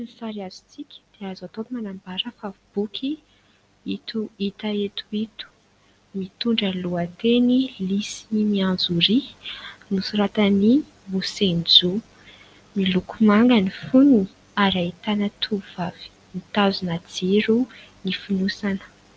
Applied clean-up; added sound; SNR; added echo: none; none; none; none.